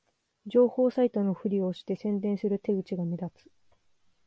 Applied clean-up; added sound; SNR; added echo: none; none; none; none.